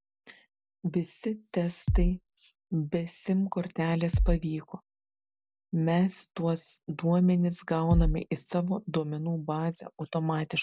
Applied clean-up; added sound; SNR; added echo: none; Bass drum; -3 dB; none.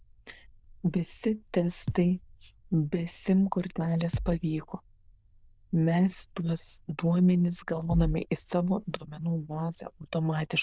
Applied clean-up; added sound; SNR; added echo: neural diffusion model UNIVERSE++.